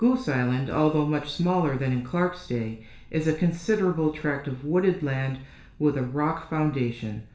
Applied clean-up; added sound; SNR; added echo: none; none; none; reverberation time 0.5 s.